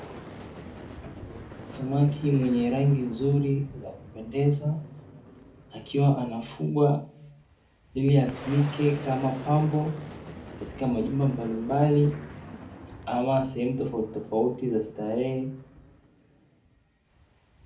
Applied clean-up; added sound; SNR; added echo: none; Boom; 16 dB; reverberation time 0.4 s.